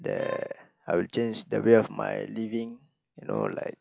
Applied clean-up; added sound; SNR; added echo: classical method log-MMSE.